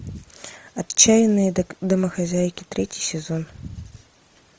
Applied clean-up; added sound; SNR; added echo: none; none; none; none.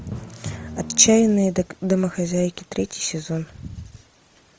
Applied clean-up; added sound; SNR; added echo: none; Drum; 17 dB; none.